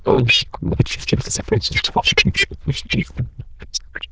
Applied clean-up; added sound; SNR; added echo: neural diffusion model UNIVERSE++.